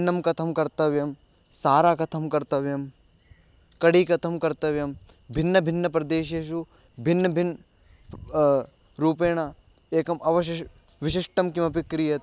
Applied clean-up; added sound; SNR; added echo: none; none; none; none.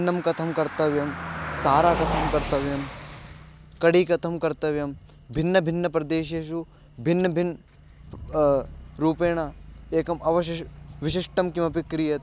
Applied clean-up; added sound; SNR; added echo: none; Car passing by; 11 dB; none.